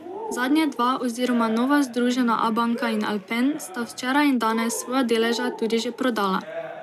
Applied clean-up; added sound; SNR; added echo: none; Cheering; 14 dB; none.